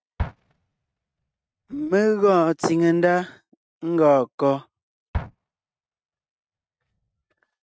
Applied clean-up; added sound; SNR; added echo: neural mask model RNNoise.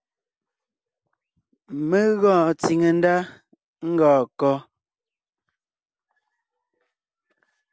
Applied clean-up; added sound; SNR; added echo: none; none; none; none.